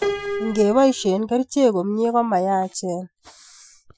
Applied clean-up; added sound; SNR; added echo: classical method Wiener filter.